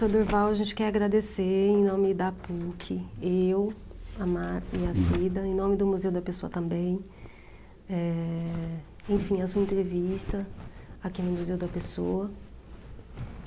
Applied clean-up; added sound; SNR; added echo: none; none; none; none.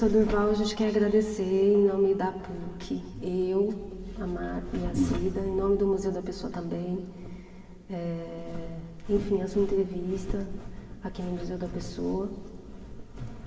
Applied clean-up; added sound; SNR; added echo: none; none; none; reverberation time 2.3 s.